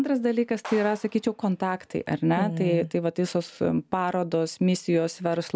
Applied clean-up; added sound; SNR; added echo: none; Clapping; 18 dB; none.